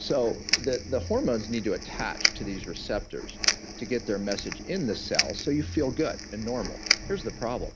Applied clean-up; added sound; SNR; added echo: none; Crackle; 2 dB; none.